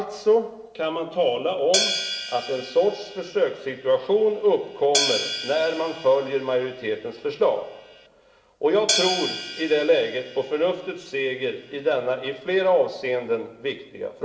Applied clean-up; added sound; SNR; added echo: none; Hi-hat; 7 dB; reverberation time 1.6 s.